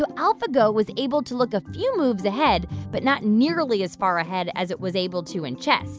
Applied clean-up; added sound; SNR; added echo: none; none; none; none.